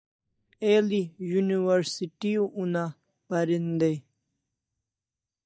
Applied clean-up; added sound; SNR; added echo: neural mask model DeepFilterNet 3.